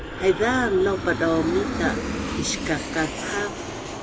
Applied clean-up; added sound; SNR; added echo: none; Aircraft; 4 dB; none.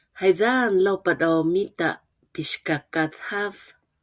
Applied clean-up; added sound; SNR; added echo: none; none; none; none.